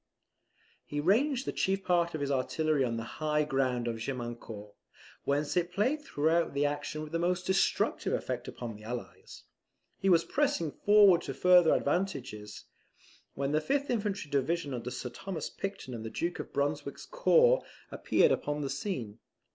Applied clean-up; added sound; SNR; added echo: none; none; none; none.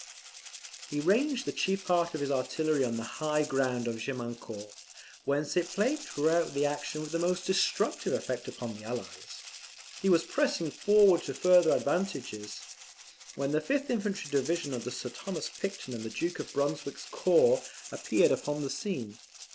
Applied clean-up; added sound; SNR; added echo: none; Rattle (instrument); 16 dB; none.